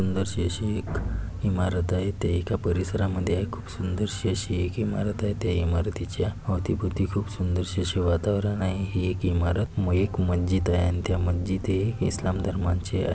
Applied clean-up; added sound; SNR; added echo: none; none; none; none.